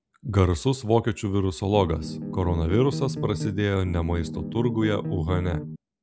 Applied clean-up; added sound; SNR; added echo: none; Bass guitar; 7 dB; none.